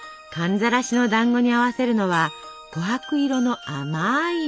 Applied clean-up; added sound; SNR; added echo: none; none; none; none.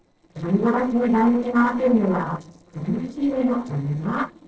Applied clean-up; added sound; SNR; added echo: neural separator model SepFormer DNS4.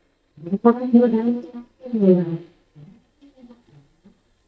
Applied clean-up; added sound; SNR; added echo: neural mask model DeepFilterNet 3.